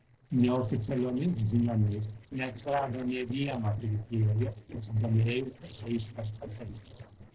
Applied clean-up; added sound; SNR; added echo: neural separator model SepFormer DNS4.